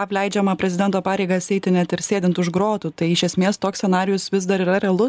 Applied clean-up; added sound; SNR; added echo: none; none; none; none.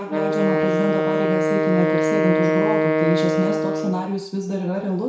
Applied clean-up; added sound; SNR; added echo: none; Wind instrument, woodwind instrument; -3 dB; reverberation time 0.6 s.